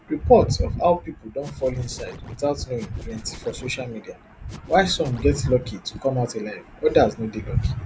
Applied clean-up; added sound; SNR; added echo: none; Scratching (performance technique); 15 dB; none.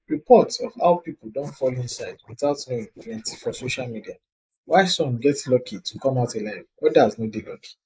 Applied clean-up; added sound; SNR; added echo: neural mask model Resemble Enhance denoiser.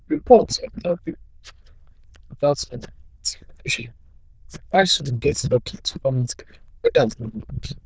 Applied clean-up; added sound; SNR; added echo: neural diffusion model UNIVERSE++.